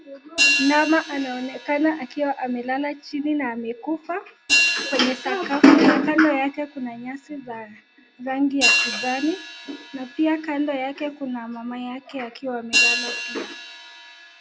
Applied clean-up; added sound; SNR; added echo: none; Hi-hat; 4 dB; none.